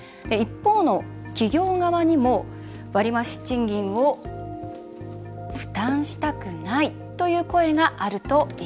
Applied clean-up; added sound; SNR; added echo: none; none; none; none.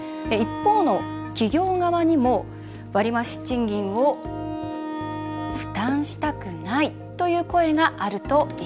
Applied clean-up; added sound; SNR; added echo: none; Wind instrument, woodwind instrument; 12 dB; none.